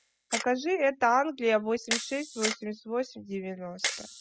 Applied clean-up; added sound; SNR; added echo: classical method spectral subtraction.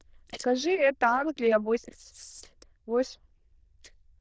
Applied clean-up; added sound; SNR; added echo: neural diffusion model UNIVERSE++.